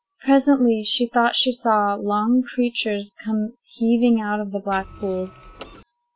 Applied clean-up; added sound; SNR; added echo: none; Printer; 19 dB; none.